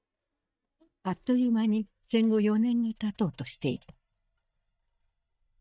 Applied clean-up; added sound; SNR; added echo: neural mask model DeepFilterNet 3.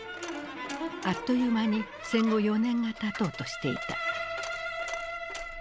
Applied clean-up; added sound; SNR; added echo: none; Coin (dropping); 18 dB; none.